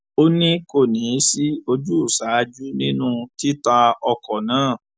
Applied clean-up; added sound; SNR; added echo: none; none; none; none.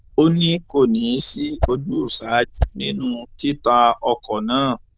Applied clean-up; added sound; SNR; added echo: neural diffusion model UNIVERSE++.